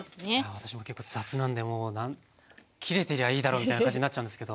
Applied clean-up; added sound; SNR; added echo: none; none; none; none.